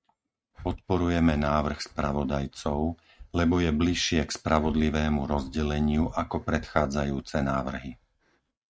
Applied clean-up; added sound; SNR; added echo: neural mask model RNNoise.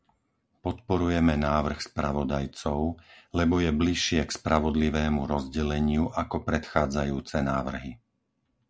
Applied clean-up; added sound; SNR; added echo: none; none; none; none.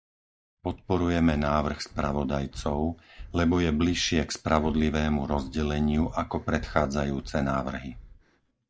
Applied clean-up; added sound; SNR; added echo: neural mask model DeepFilterNet 3.